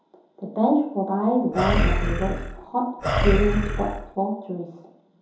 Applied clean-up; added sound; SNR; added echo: none; Animal; -2 dB; reverberation time 2.8 s.